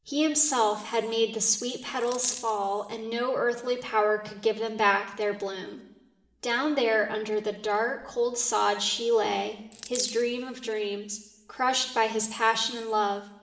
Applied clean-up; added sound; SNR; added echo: none; Coin (dropping); 11 dB; reverberation time 1.1 s.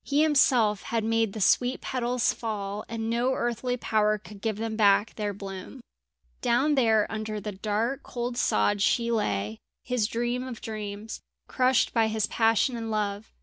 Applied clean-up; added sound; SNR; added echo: none; none; none; none.